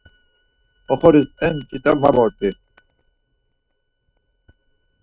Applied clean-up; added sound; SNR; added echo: neural mask model RNNoise.